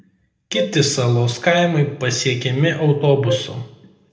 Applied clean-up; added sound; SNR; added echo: none; Wind instrument, woodwind instrument; 9 dB; reverberation time 0.7 s.